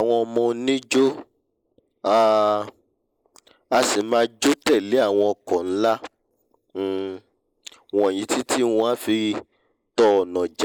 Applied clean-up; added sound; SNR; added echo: neural mask model Resemble Enhance denoiser.